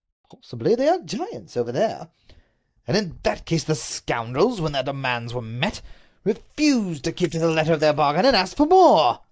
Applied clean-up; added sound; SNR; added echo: neural mask model DeepFilterNet 3.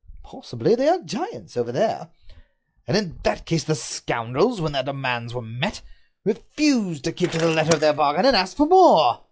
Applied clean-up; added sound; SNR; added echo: classical method log-MMSE.